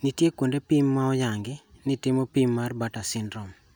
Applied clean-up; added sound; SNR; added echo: none; none; none; none.